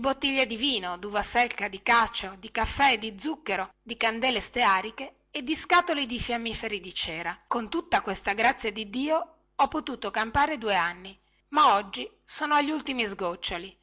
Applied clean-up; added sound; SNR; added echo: none; none; none; none.